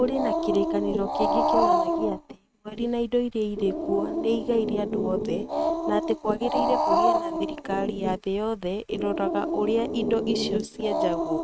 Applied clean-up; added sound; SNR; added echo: neural mask model RNNoise.